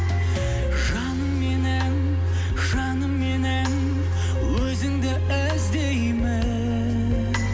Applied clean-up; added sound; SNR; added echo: none; none; none; none.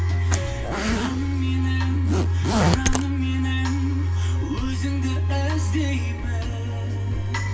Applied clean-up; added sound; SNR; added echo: none; Zipper (clothing); 4 dB; reverberation time 0.2 s.